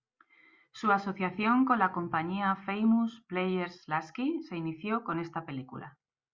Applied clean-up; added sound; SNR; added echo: none; none; none; none.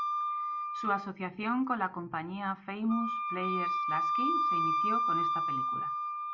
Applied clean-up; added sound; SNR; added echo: none; Wind instrument, woodwind instrument; -3 dB; none.